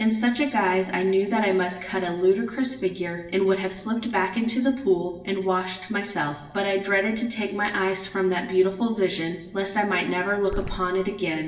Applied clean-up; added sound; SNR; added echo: none; Growling; 20 dB; reverberation time 0.9 s.